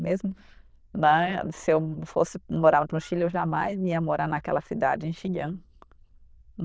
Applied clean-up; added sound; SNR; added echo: neural diffusion model UNIVERSE++.